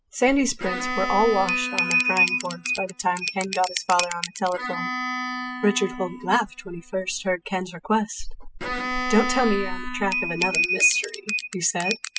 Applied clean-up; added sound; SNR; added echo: classical method spectral subtraction.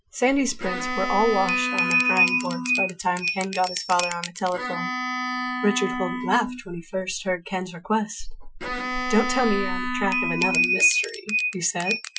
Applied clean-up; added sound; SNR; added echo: classical method Wiener filter.